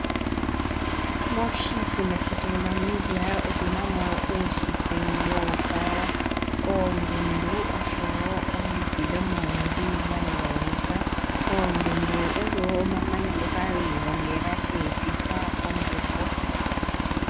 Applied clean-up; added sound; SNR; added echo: none; Aircraft; -5 dB; none.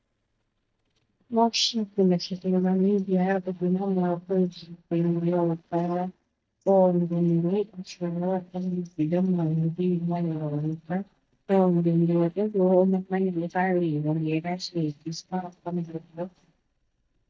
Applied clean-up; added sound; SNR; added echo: neural mask model DeepFilterNet 3.